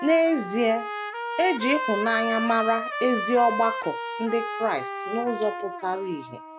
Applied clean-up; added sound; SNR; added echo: none; Trumpet; 6 dB; none.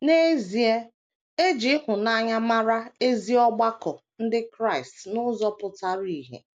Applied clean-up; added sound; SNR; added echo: none; none; none; none.